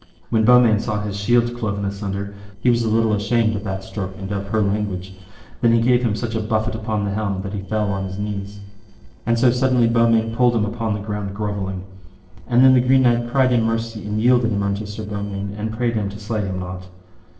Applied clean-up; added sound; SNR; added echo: neural separator model SepFormer DNS4.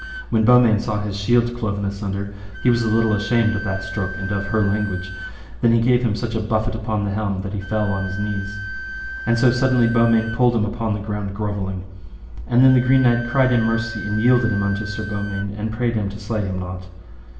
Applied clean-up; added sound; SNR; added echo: none; Wind instrument, woodwind instrument; 15 dB; reverberation time 0.8 s.